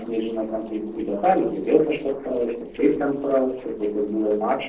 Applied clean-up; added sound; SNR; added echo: neural separator model SepFormer DNS4.